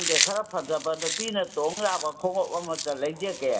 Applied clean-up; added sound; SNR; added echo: none; Chewing, mastication; 3 dB; reverberation time 0.7 s.